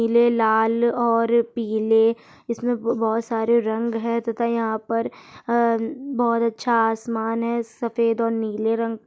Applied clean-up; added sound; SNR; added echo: none; none; none; none.